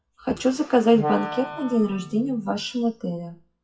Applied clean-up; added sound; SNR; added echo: classical method WPE with log-MMSE.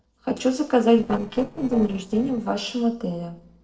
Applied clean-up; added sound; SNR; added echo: neural separator model SepFormer DNS4.